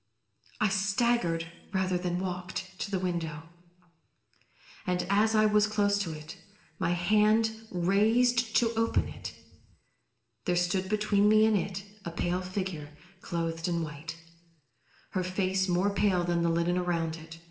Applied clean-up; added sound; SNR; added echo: none; none; none; reverberation time 0.8 s.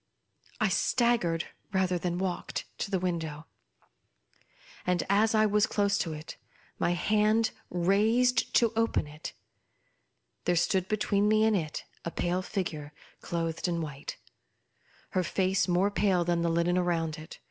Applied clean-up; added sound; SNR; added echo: none; none; none; none.